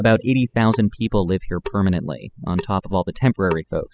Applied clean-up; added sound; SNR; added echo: classical method spectral subtraction.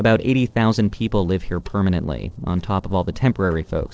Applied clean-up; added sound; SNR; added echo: neural separator model SepFormer DNS4.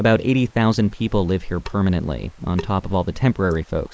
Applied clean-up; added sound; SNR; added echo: neural mask model Resemble Enhance denoiser.